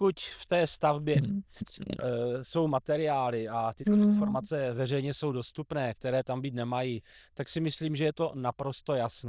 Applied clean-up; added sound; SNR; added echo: neural diffusion model UNIVERSE++.